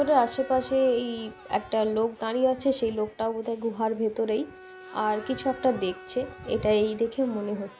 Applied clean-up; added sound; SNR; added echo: none; Bowed string instrument + Crowd / Cheering; 19 dB; none.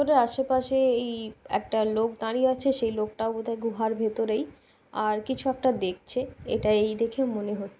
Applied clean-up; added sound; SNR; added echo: none; none; none; none.